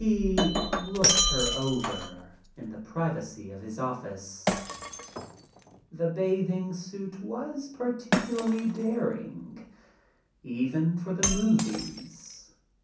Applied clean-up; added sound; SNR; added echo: none; Shatter; 2 dB; reverberation time 0.6 s.